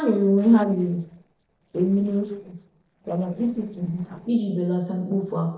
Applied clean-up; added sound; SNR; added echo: neural separator model SepFormer DNS4.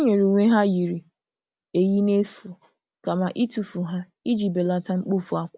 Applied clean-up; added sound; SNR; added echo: none; none; none; none.